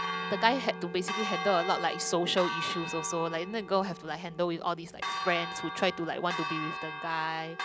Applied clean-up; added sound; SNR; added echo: none; Church bell; 6 dB; none.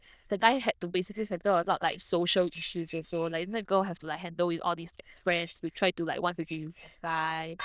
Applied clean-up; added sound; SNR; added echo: neural diffusion model UNIVERSE++.